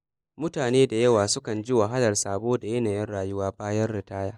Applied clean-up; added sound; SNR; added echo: neural mask model Resemble Enhance denoiser.